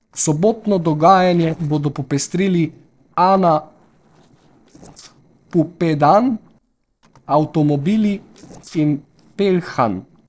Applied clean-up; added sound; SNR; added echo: neural separator model SepFormer DNS4.